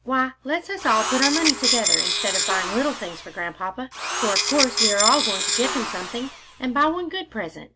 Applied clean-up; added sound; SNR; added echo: none; Tools; -1 dB; none.